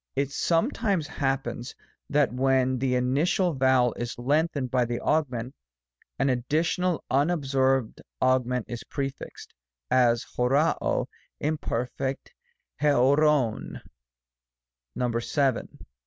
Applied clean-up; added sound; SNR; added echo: none; none; none; none.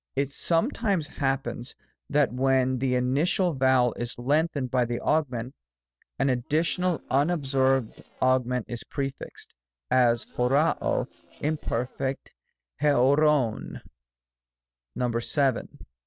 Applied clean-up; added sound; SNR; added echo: neural separator model SepFormer DNS4.